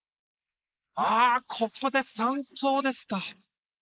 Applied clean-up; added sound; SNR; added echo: neural mask model Resemble Enhance denoiser.